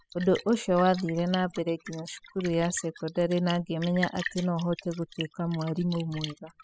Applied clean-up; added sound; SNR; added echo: classical method spectral subtraction.